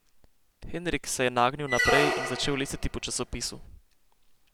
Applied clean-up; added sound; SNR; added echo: none; Squeak; 0 dB; none.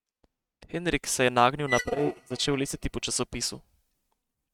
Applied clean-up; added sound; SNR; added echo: neural mask model RNNoise.